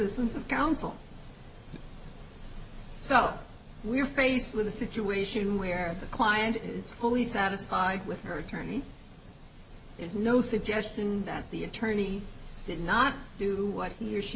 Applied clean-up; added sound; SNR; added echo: none; none; none; none.